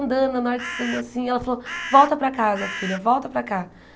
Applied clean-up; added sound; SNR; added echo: none; Bird; 8 dB; none.